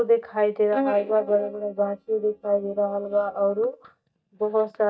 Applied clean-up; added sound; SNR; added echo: neural mask model DeepFilterNet 3.